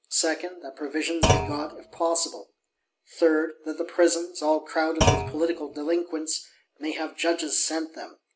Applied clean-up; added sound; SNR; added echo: none; Thump, thud; 1 dB; none.